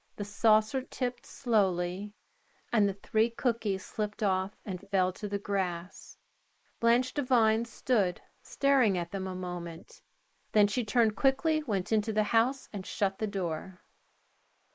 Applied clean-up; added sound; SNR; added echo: neural mask model Resemble Enhance denoiser.